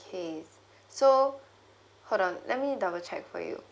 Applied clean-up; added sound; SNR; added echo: none; none; none; none.